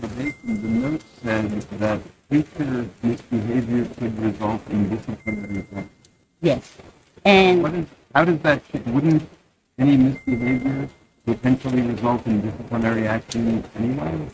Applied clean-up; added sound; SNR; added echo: neural mask model RNNoise.